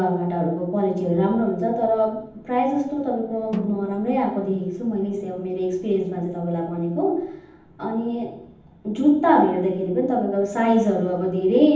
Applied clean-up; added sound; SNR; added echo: none; Snare drum; 14 dB; reverberation time 0.8 s.